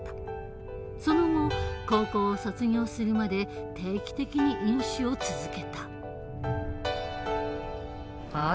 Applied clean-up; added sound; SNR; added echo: none; Train; 10 dB; none.